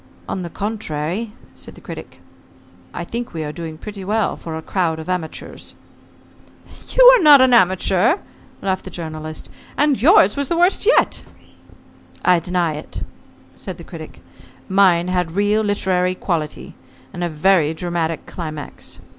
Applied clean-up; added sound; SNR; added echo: none; none; none; none.